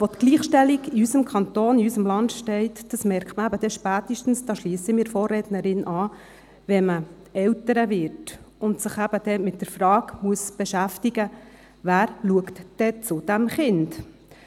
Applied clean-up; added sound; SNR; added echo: none; none; none; none.